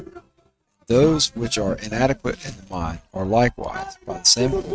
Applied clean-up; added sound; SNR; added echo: neural mask model RNNoise.